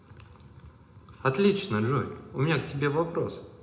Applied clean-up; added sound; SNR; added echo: none; none; none; reverberation time 0.8 s.